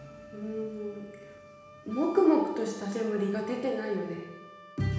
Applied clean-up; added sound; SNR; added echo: none; Wind instrument, woodwind instrument; 19 dB; reverberation time 1.1 s.